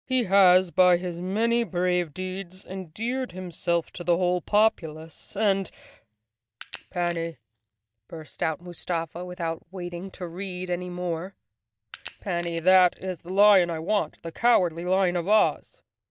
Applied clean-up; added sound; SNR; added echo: neural mask model DeepFilterNet 3.